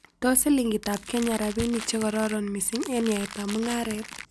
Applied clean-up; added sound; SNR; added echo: none; Crackle; 13 dB; none.